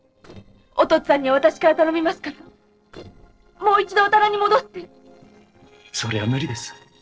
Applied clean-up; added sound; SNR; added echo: neural separator model SepFormer DNS4.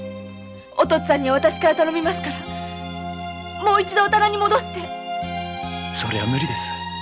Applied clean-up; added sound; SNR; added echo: none; none; none; none.